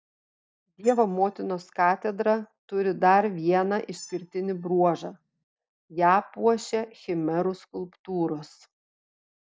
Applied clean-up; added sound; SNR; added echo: neural mask model DeepFilterNet 3.